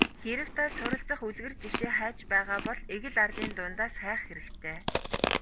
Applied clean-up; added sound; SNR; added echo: none; Chewing, mastication; 1 dB; none.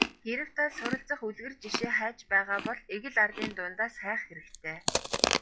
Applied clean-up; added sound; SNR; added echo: classical method log-MMSE.